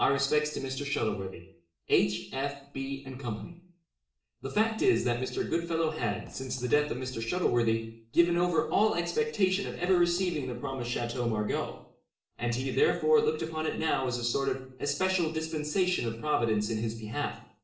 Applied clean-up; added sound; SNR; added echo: neural separator model SepFormer DNS4.